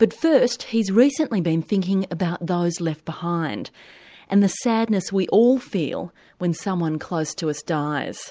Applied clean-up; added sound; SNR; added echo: none; none; none; none.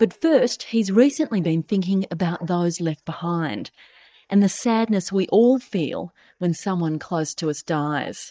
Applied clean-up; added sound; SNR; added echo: neural mask model DeepFilterNet 3.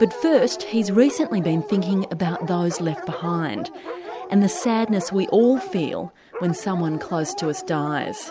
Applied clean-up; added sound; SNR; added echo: none; Dog; 12 dB; none.